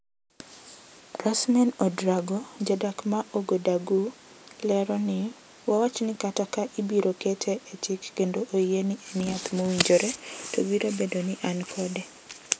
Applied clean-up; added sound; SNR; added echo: none; none; none; none.